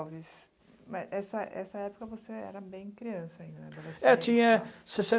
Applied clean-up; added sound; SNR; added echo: none; none; none; none.